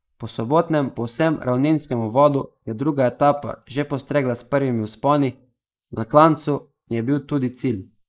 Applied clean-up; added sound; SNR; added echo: neural mask model Resemble Enhance denoiser.